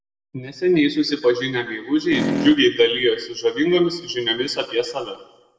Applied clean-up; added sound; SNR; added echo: none; Fart; 2 dB; reverberation time 0.8 s.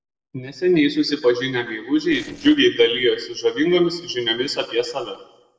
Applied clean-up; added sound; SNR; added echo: neural separator model SepFormer DNS4.